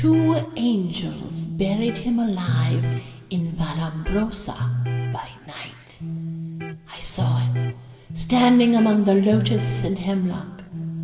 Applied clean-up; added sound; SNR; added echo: none; Electric guitar; 5 dB; reverberation time 1.7 s.